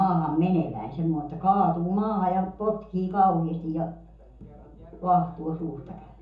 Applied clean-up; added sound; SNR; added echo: none; none; none; reverberation time 0.5 s.